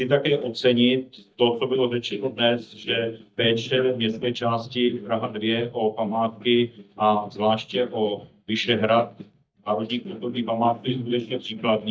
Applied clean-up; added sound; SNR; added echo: neural mask model DeepFilterNet 3.